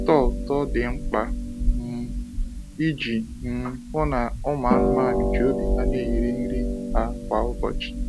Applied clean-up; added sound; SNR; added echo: none; Harp; -1 dB; none.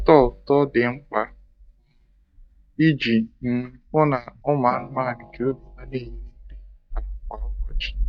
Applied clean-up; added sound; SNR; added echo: neural mask model DeepFilterNet 3.